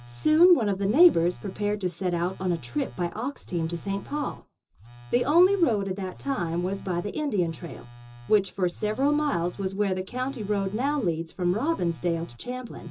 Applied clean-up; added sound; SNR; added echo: none; Telephone; 19 dB; reverberation time 0.2 s.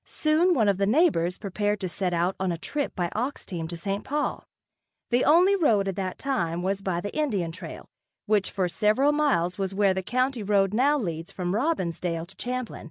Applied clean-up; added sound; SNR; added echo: none; none; none; none.